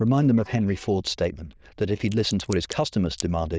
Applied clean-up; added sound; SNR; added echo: neural diffusion model UNIVERSE++.